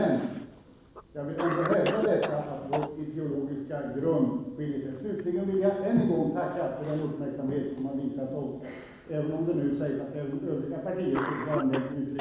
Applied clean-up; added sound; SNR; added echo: none; Cough; 11 dB; reverberation time 0.9 s.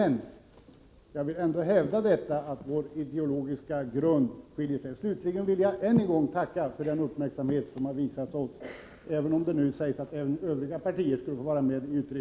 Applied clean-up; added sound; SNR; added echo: none; none; none; none.